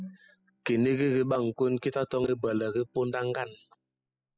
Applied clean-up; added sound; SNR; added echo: classical method spectral subtraction.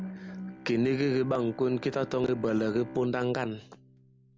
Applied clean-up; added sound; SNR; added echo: none; Bowed string instrument; 15 dB; none.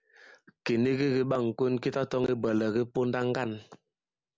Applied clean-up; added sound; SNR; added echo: none; none; none; none.